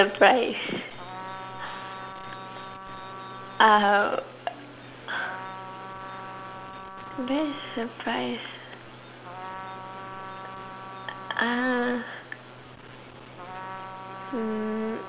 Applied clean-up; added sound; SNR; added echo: none; Trumpet; 13 dB; none.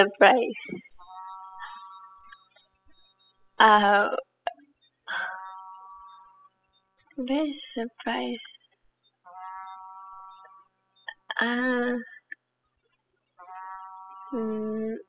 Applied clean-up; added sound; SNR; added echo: classical method spectral subtraction.